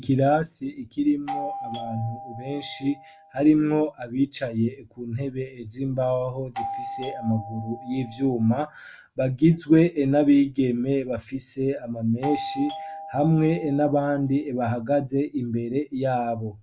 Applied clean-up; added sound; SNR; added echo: none; Doorbell; 11 dB; none.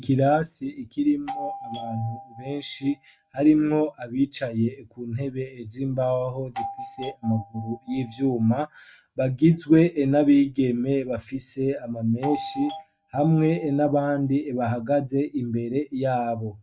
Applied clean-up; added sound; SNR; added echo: neural mask model RNNoise.